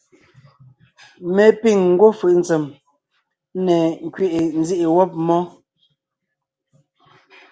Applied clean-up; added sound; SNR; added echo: none; none; none; none.